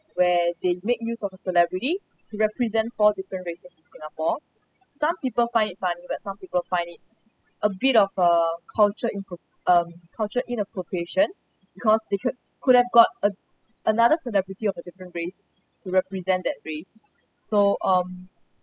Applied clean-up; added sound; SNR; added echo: classical method spectral subtraction.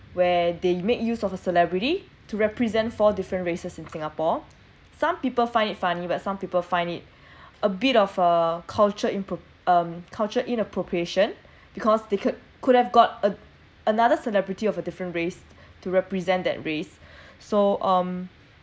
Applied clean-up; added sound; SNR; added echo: none; none; none; none.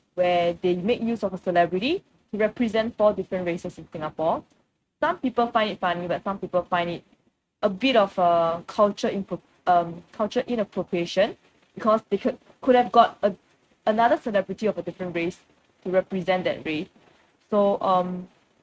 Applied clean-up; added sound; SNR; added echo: neural mask model RNNoise.